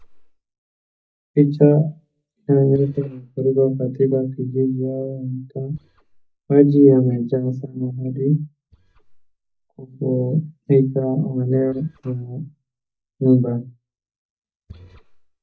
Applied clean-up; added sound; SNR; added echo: neural mask model DeepFilterNet 3.